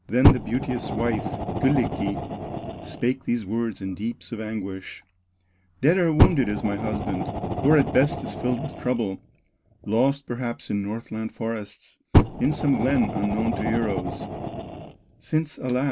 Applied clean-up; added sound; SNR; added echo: none; Fire; 2 dB; none.